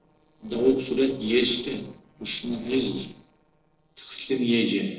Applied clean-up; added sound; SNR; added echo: neural separator model SepFormer DNS4.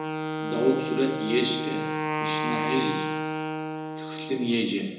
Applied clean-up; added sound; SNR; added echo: none; Wind instrument, woodwind instrument; 2 dB; reverberation time 0.9 s.